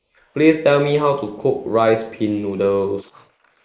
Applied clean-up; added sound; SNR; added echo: neural mask model Resemble Enhance denoiser.